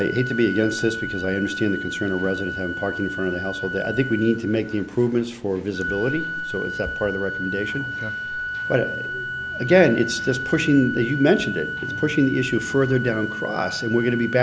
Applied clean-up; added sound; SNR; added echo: none; Organ; 7 dB; none.